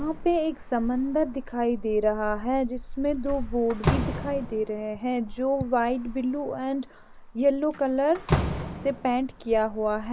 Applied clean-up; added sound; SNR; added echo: none; Slam + Traffic noise, roadway noise; 7 dB; none.